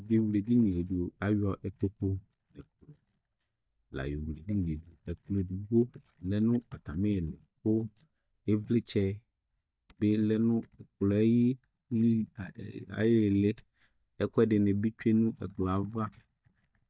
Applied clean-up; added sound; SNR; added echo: neural mask model DeepFilterNet 3.